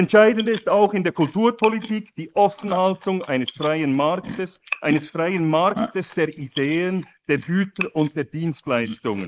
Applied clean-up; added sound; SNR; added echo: neural mask model Resemble Enhance denoiser.